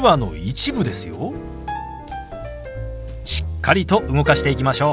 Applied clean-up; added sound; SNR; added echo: none; none; none; none.